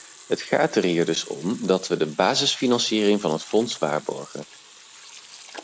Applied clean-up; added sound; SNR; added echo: none; Sink (filling or washing) / Water tap, faucet; 20 dB; none.